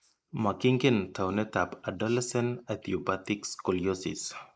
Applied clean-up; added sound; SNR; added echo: neural mask model Resemble Enhance denoiser.